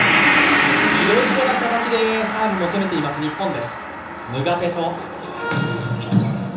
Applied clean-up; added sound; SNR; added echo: none; Gong; 1 dB; reverberation time 1.2 s.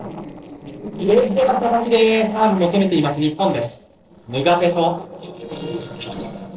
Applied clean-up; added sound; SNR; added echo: neural separator model SepFormer DNS4.